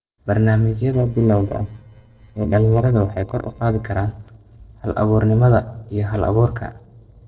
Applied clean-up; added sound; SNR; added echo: neural separator model SepFormer DNS4.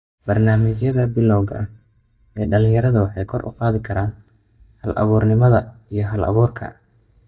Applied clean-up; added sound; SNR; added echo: neural mask model DeepFilterNet 3.